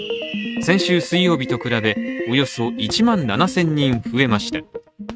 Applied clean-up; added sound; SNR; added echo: neural mask model RNNoise.